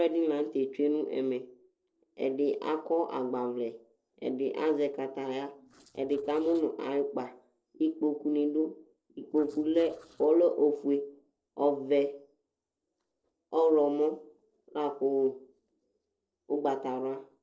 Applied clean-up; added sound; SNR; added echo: neural separator model SepFormer DNS4.